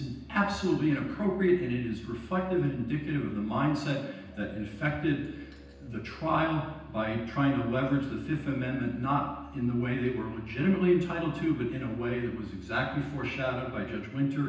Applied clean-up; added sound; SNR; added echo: none; Musical instrument; 20 dB; reverberation time 0.9 s.